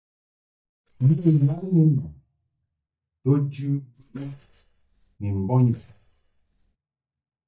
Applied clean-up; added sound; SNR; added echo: neural mask model DeepFilterNet 3.